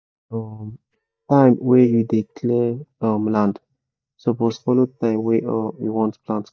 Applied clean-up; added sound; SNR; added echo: neural mask model DeepFilterNet 3.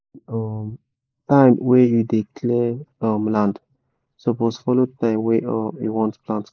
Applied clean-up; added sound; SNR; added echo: neural mask model Resemble Enhance denoiser.